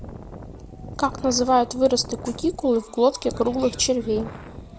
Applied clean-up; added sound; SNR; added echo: none; Wind; 14 dB; none.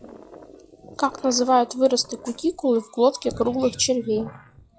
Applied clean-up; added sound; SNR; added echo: classical method log-MMSE.